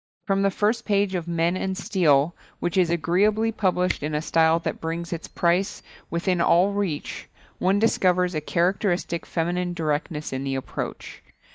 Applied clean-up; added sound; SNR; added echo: neural mask model DeepFilterNet 3.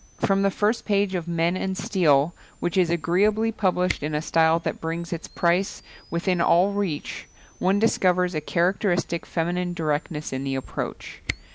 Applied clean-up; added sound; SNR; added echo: none; Camera; 20 dB; none.